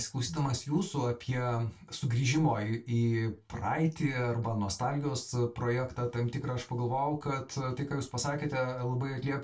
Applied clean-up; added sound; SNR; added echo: none; none; none; reverberation time 0.2 s.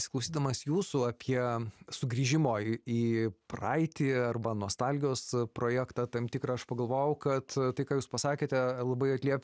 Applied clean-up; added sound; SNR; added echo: none; none; none; none.